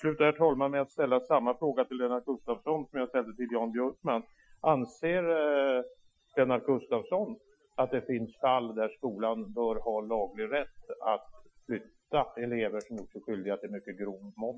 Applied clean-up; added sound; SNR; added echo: classical method Wiener filter.